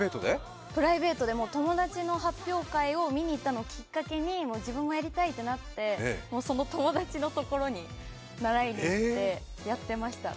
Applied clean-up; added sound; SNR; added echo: none; none; none; none.